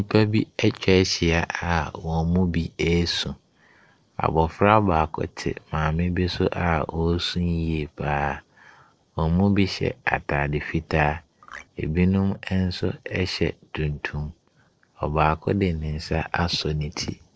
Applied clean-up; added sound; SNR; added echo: neural separator model SepFormer DNS4.